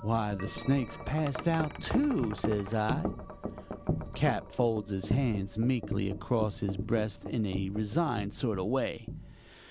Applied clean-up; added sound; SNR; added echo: none; Wind chime; 7 dB; none.